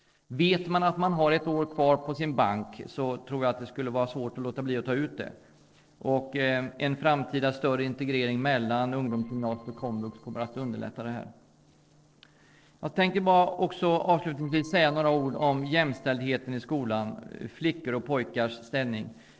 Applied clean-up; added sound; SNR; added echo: neural separator model SepFormer DNS4.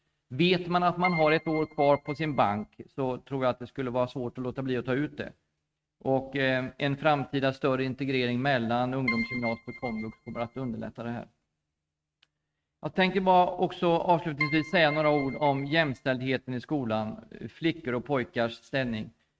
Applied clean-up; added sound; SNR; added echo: neural mask model RNNoise.